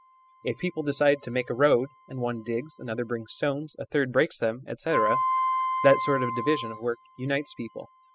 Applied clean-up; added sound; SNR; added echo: classical method spectral subtraction.